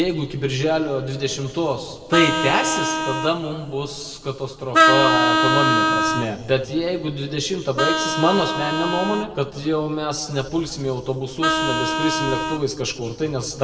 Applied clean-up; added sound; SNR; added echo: none; Vehicle horn, car horn, honking; 1 dB; reverberation time 1.6 s.